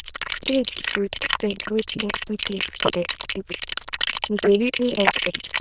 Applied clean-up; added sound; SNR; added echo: neural diffusion model UNIVERSE++.